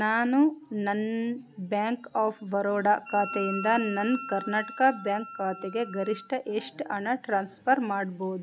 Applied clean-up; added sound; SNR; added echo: none; Wind instrument, woodwind instrument; 12 dB; none.